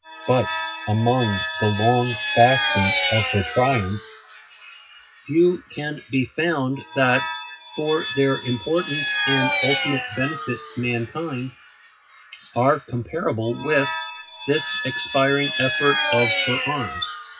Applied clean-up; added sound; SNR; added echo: classical method WPE with log-MMSE.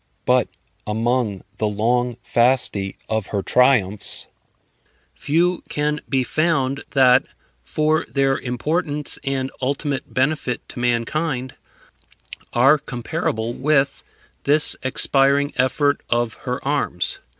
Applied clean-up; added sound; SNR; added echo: none; none; none; none.